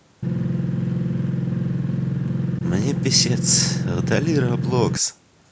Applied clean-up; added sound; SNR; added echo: none; Engine; -3 dB; none.